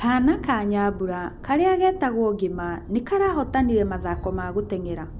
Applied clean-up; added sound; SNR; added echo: none; Thunder; 13 dB; none.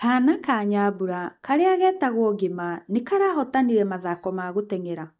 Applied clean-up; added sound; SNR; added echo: neural mask model DeepFilterNet 3.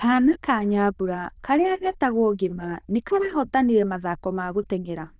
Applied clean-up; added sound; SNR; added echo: neural diffusion model UNIVERSE++.